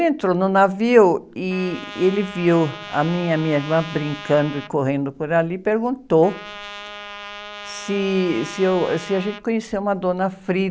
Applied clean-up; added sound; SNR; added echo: none; Trumpet; 15 dB; none.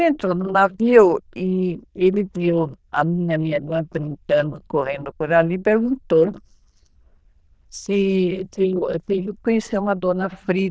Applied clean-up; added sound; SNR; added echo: neural diffusion model UNIVERSE++.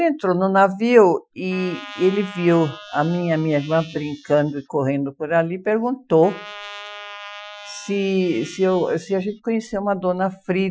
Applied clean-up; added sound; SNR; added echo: classical method Wiener filter.